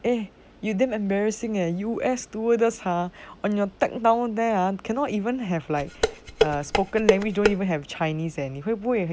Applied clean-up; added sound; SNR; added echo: none; Dishes, pots, and pans; 0 dB; none.